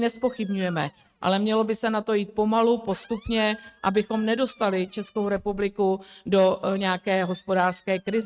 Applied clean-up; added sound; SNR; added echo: neural mask model RNNoise.